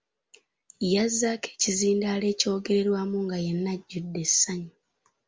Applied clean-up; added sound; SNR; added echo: none; none; none; none.